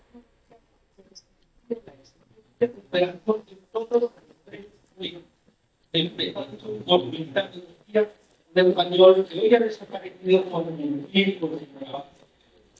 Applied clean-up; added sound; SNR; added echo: neural mask model DeepFilterNet 3.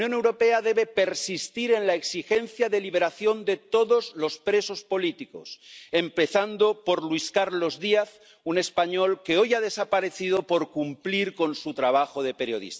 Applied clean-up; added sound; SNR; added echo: none; none; none; none.